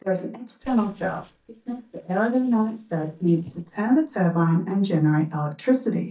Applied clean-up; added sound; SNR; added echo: neural mask model DeepFilterNet 3.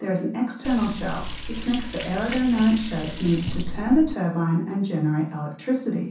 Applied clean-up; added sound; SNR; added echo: none; Liquid; 7 dB; reverberation time 0.6 s.